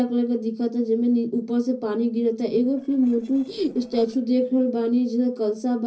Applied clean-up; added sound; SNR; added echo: neural separator model SepFormer DNS4.